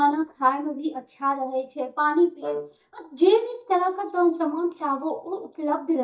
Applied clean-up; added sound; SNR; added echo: neural mask model DeepFilterNet 3.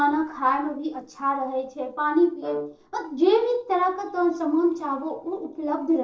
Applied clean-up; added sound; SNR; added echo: neural separator model SepFormer DNS4.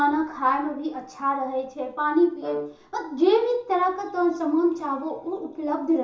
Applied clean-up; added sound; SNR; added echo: none; Brass instrument; 12 dB; reverberation time 0.7 s.